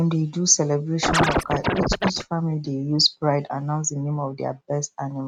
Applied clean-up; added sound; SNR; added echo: neural mask model RNNoise.